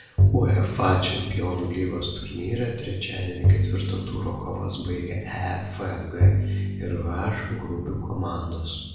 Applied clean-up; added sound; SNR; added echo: none; Bowed string instrument; -2 dB; reverberation time 0.9 s.